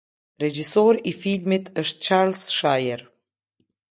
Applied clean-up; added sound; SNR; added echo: neural mask model DeepFilterNet 3.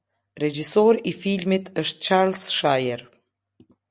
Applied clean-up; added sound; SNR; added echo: none; none; none; none.